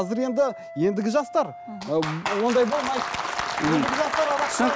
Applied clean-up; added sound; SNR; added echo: none; Wind instrument, woodwind instrument; 17 dB; none.